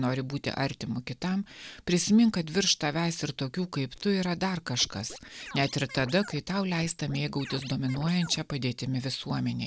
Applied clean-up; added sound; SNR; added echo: none; Scratching (performance technique); 16 dB; none.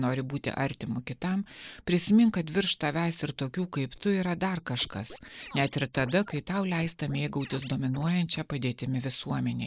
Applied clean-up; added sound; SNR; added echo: neural mask model Resemble Enhance denoiser.